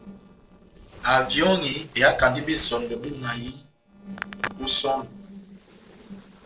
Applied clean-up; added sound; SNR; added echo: neural separator model SepFormer DNS4.